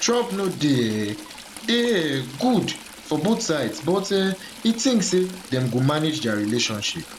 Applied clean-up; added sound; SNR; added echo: none; Stream / Trickle, dribble; 17 dB; none.